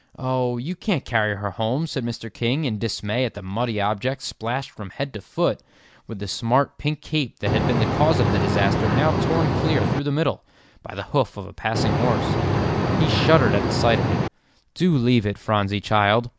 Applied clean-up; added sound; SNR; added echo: none; Boat, Water vehicle; -3 dB; none.